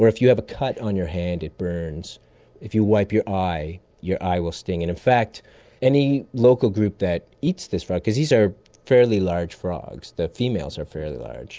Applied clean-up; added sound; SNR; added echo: none; none; none; none.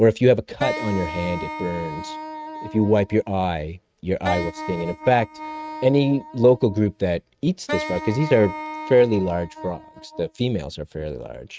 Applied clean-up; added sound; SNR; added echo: neural mask model RNNoise.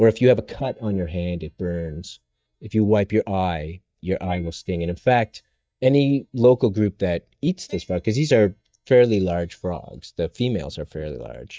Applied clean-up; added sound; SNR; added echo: neural mask model DeepFilterNet 3.